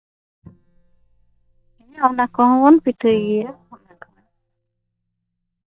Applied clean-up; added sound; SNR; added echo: neural mask model DeepFilterNet 3.